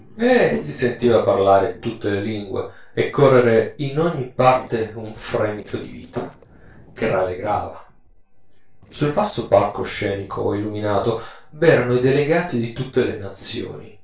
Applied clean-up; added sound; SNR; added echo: neural separator model SepFormer DNS4.